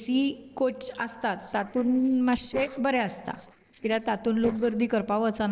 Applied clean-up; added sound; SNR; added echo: neural separator model SepFormer DNS4.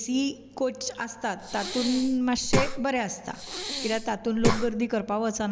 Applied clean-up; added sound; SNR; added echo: none; Breathing; 1 dB; none.